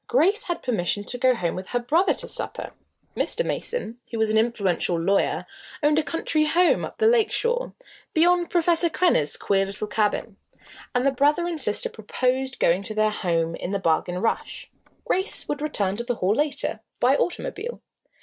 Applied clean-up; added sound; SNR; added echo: neural separator model SepFormer DNS4.